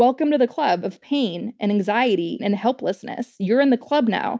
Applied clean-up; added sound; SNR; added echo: none; none; none; none.